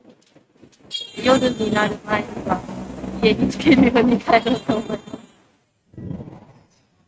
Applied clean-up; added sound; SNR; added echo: neural mask model RNNoise.